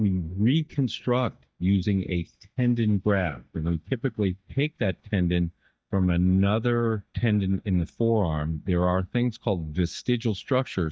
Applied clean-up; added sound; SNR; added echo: neural mask model DeepFilterNet 3.